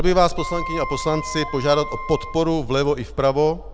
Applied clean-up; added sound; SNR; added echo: none; Engine starting + Wind instrument, woodwind instrument; 7 dB; none.